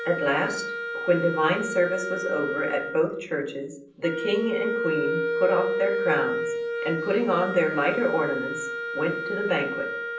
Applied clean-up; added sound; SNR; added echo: none; Wind instrument, woodwind instrument; 3 dB; reverberation time 0.6 s.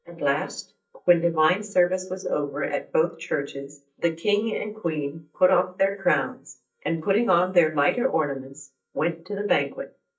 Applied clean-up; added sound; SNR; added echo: neural mask model DeepFilterNet 3.